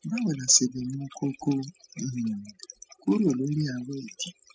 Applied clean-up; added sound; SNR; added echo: classical method spectral subtraction.